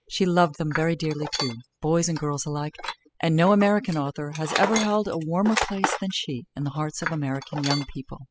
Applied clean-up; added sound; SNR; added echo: classical method spectral subtraction.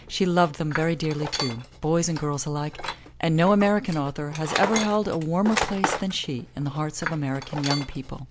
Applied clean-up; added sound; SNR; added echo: none; Tools; 8 dB; none.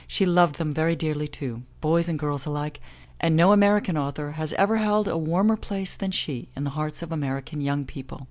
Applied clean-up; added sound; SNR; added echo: none; none; none; none.